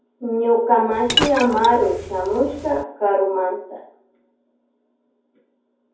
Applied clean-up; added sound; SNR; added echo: none; Liquid; 5 dB; reverberation time 0.6 s.